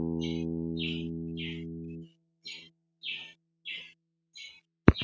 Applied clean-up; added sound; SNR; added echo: neural mask model RNNoise.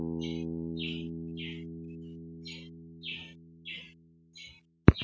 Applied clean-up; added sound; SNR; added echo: none; Bass guitar; 7 dB; none.